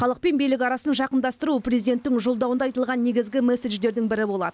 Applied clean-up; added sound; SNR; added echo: none; none; none; none.